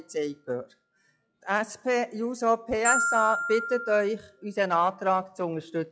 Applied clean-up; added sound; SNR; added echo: classical method log-MMSE.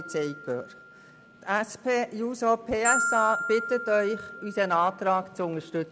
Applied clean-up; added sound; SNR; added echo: none; Glockenspiel; 7 dB; none.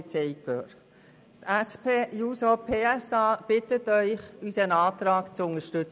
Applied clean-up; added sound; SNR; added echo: none; none; none; none.